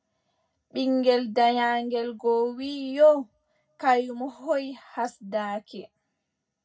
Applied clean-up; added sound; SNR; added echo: none; none; none; reverberation time 0.4 s.